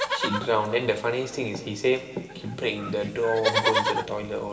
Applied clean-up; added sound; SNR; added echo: none; Livestock, farm animals, working animals; 4 dB; reverberation time 2.6 s.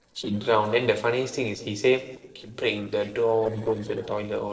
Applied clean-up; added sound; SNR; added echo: neural separator model SepFormer DNS4.